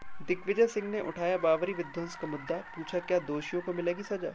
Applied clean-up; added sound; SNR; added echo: none; Car; 16 dB; none.